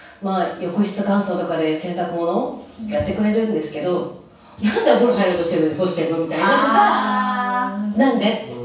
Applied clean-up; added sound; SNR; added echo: none; none; none; reverberation time 0.7 s.